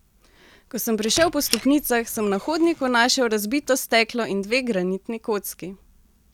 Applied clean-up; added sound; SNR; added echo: none; Squeak; 13 dB; none.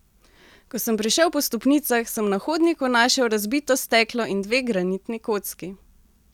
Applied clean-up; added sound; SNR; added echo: none; none; none; none.